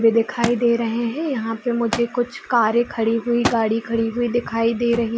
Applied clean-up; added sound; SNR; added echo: none; Thump, thud; 12 dB; none.